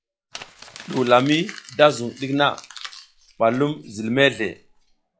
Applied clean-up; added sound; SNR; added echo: classical method log-MMSE.